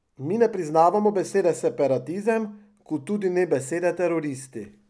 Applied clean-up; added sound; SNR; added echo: none; none; none; none.